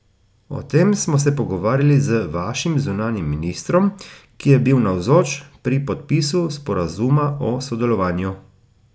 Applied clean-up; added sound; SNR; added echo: none; none; none; none.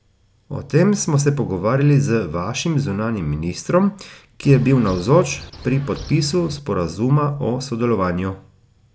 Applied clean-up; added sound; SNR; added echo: none; Bird; 17 dB; none.